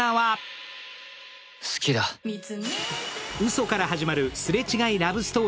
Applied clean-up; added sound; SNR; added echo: none; none; none; none.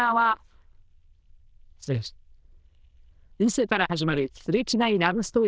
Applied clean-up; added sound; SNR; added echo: neural diffusion model UNIVERSE++.